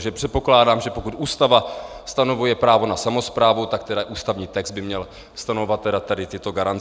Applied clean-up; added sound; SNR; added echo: none; none; none; none.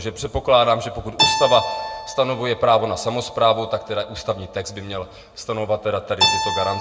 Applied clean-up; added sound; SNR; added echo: none; Keyboard (musical); 5 dB; reverberation time 0.6 s.